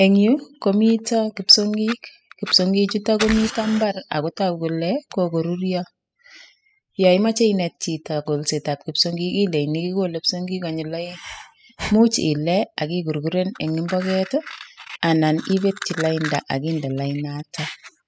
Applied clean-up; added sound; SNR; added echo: classical method spectral subtraction.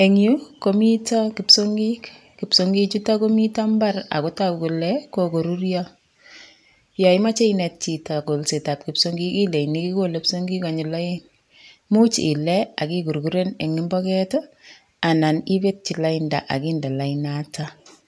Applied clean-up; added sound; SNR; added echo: none; none; none; none.